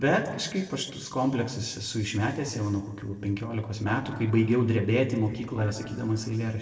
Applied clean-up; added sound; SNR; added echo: neural separator model SepFormer DNS4.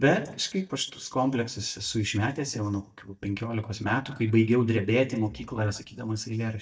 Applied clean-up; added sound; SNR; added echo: neural mask model DeepFilterNet 3.